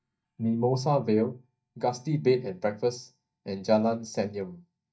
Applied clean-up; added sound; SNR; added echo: neural mask model DeepFilterNet 3.